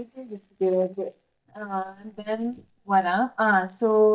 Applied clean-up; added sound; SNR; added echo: neural mask model DeepFilterNet 3.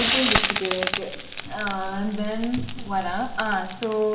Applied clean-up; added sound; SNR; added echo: none; Frying (food); 1 dB; reverberation time 1.2 s.